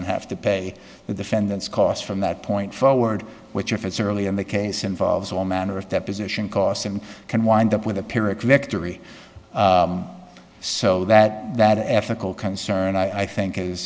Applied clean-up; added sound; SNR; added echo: none; none; none; none.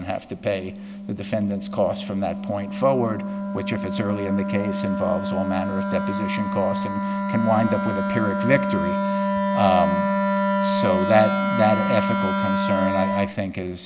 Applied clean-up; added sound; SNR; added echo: none; Wind instrument, woodwind instrument; 0 dB; none.